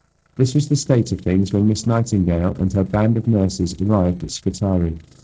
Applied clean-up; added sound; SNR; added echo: neural separator model SepFormer DNS4.